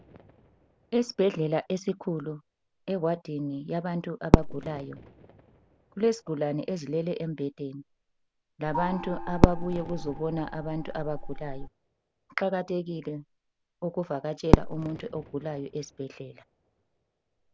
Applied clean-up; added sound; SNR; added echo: none; Gong + Fireworks; -1 dB; none.